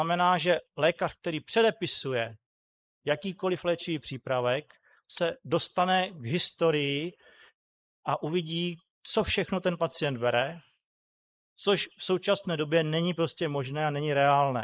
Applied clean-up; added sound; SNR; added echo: neural mask model Resemble Enhance denoiser.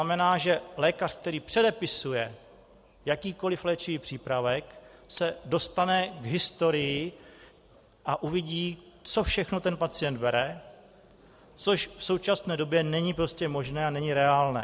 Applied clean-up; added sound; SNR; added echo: none; none; none; none.